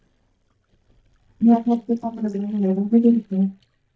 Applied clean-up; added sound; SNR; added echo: neural mask model DeepFilterNet 3.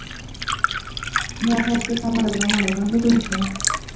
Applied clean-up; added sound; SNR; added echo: none; Liquid; 4 dB; reverberation time 0.6 s.